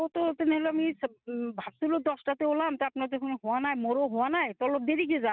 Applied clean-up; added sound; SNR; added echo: none; none; none; none.